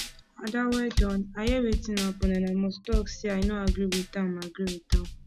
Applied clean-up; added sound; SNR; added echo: none; Drum / Drum kit; 2 dB; none.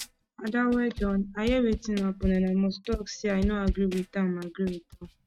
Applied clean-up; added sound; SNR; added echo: neural mask model RNNoise.